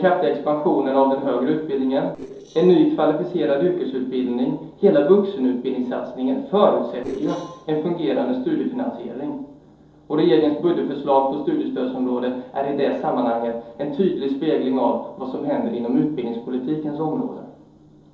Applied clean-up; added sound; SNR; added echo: neural separator model SepFormer DNS4.